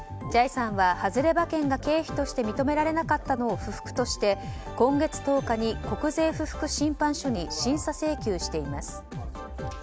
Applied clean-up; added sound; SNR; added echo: none; none; none; none.